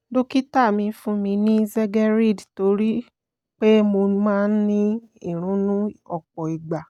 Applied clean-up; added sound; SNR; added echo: none; none; none; none.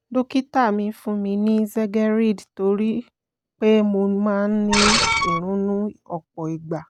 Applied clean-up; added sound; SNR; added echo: none; Screech; 0 dB; none.